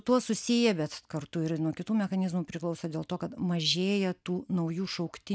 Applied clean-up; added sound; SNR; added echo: none; none; none; none.